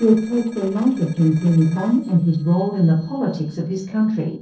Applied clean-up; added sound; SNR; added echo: neural separator model SepFormer DNS4.